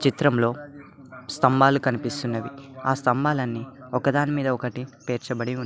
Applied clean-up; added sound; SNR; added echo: none; none; none; none.